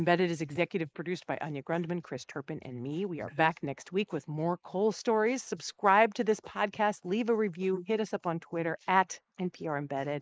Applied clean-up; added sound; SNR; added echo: neural mask model Resemble Enhance denoiser.